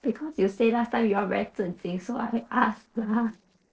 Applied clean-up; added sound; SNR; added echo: neural separator model SepFormer DNS4.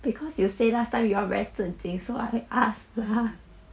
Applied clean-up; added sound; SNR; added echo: none; none; none; none.